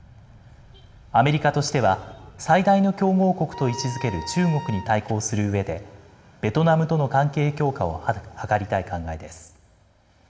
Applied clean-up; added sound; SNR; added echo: none; Wind instrument, woodwind instrument; 13 dB; reverberation time 1.1 s.